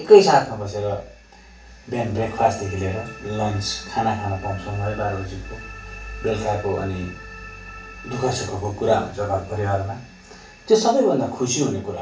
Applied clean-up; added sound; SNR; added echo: none; Organ; 18 dB; reverberation time 0.4 s.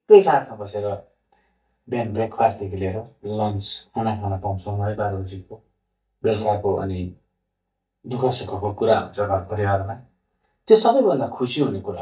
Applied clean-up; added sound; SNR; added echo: neural mask model DeepFilterNet 3.